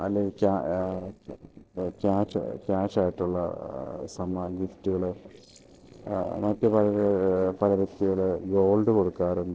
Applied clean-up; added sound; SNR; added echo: neural separator model SepFormer DNS4.